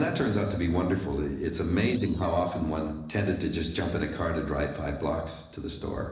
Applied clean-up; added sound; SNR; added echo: neural separator model SepFormer DNS4.